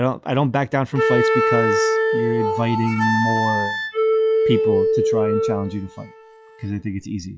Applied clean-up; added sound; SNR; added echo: classical method log-MMSE.